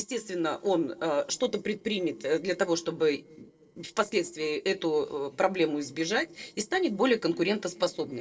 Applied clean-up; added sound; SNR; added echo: neural separator model SepFormer DNS4.